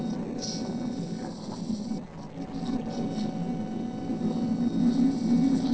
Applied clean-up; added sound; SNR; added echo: neural separator model SepFormer DNS4.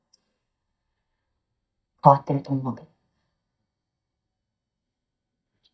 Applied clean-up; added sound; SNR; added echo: neural mask model DeepFilterNet 3.